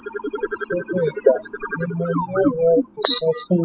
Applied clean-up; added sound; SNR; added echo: classical method spectral subtraction.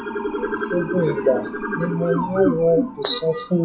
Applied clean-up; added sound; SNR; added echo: classical method log-MMSE.